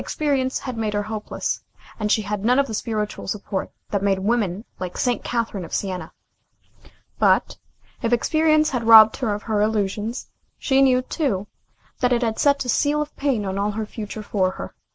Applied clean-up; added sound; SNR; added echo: none; none; none; none.